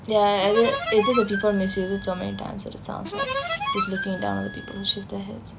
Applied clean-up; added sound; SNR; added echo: none; Harmonica; 4 dB; none.